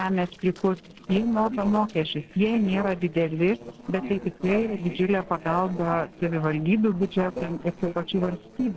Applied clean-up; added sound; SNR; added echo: neural separator model SepFormer DNS4.